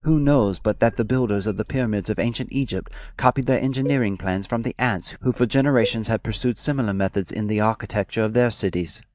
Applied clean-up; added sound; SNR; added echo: neural mask model DeepFilterNet 3.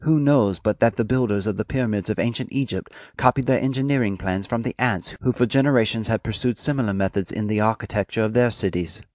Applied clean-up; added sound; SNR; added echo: none; none; none; none.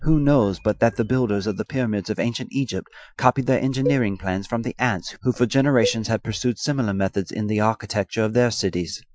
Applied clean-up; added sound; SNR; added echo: classical method Wiener filter.